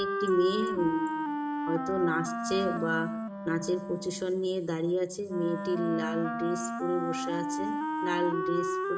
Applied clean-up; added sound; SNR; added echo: none; Wind instrument, woodwind instrument; 2 dB; reverberation time 1.8 s.